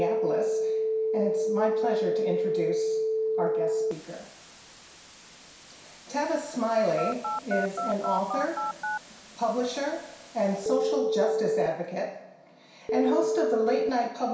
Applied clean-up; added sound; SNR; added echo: none; Telephone; -1 dB; reverberation time 0.6 s.